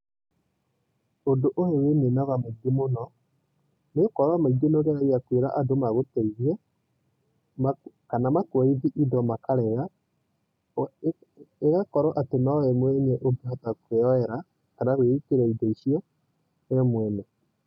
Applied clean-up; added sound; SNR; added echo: none; none; none; none.